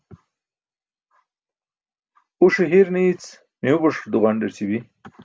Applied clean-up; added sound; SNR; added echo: none; none; none; none.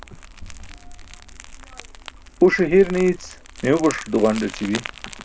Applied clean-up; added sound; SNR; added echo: none; Crumpling, crinkling; 14 dB; none.